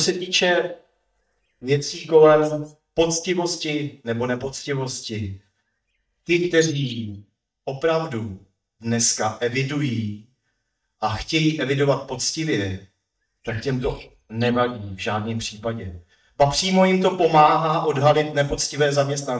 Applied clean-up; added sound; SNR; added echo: neural mask model DeepFilterNet 3.